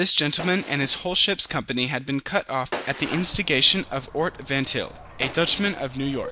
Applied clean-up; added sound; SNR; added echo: none; Gunshot, gunfire + Bird; 14 dB; none.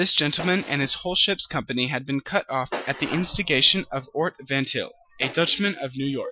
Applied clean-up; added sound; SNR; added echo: classical method Wiener filter.